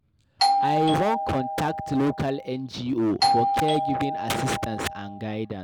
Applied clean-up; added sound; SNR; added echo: none; Doorbell; -1 dB; none.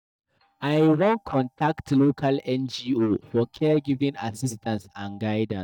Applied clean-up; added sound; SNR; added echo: neural mask model DeepFilterNet 3.